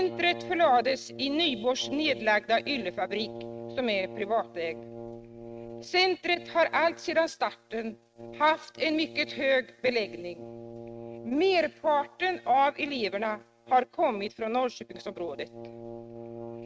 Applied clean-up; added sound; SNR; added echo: neural mask model RNNoise.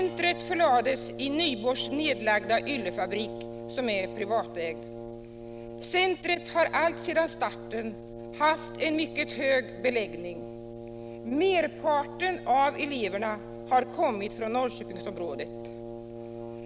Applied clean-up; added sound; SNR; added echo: none; Brass instrument; 11 dB; none.